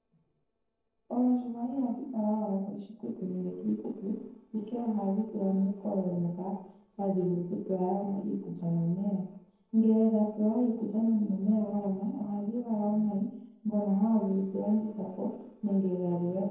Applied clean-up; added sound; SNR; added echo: neural separator model SepFormer DNS4.